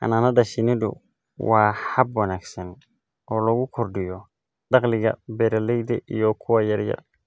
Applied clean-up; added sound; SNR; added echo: none; none; none; none.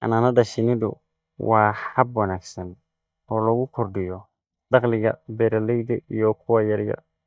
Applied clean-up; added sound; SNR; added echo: neural mask model DeepFilterNet 3.